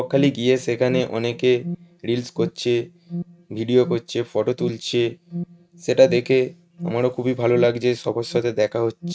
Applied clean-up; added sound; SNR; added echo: neural mask model RNNoise.